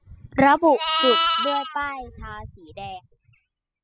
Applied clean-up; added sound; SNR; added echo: classical method spectral subtraction.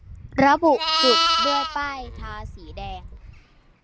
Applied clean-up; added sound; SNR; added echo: none; Livestock, farm animals, working animals; 2 dB; none.